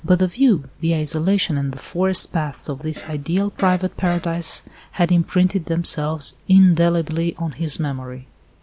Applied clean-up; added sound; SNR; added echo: none; Fart; 20 dB; none.